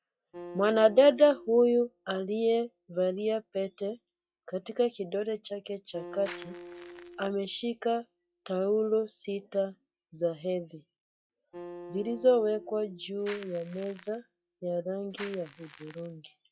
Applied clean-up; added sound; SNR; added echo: classical method log-MMSE.